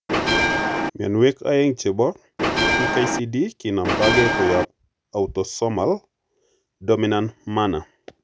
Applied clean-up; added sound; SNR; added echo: none; Bell; -2 dB; none.